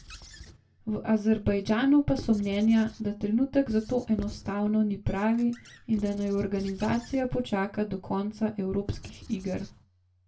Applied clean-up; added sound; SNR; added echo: none; Squeak / Writing; 19 dB; reverberation time 0.2 s.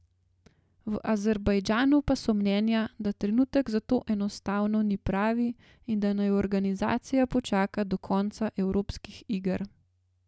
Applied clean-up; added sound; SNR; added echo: none; none; none; none.